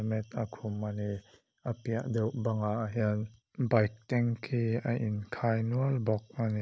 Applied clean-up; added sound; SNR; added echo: none; none; none; none.